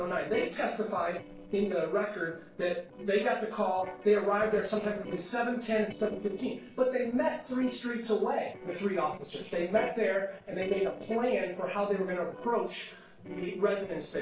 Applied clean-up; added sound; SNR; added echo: neural separator model SepFormer DNS4.